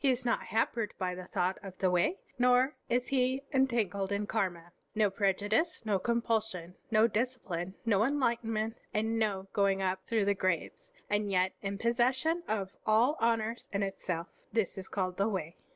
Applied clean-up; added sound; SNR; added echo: none; none; none; none.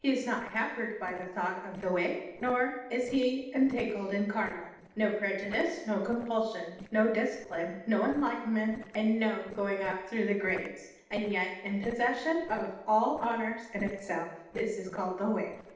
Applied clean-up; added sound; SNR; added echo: neural separator model SepFormer DNS4.